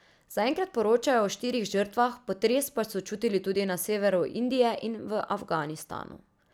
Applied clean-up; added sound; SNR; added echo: none; none; none; none.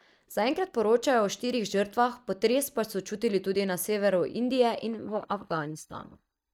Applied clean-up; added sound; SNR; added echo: neural mask model DeepFilterNet 3.